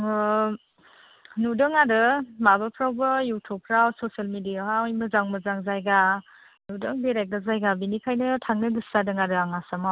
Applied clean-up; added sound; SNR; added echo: none; none; none; none.